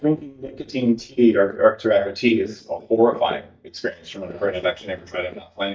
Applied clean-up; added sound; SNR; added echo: neural mask model DeepFilterNet 3.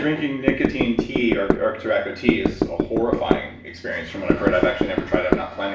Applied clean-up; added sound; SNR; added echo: none; Knock / Wood; -1 dB; reverberation time 0.5 s.